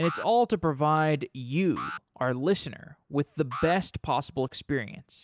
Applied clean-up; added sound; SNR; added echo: none; Alarm; 15 dB; none.